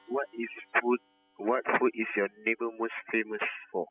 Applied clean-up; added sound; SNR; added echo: classical method spectral subtraction.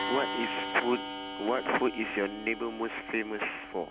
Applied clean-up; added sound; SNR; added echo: none; Clock; 6 dB; none.